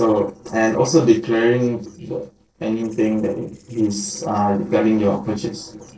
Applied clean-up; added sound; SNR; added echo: neural separator model SepFormer DNS4.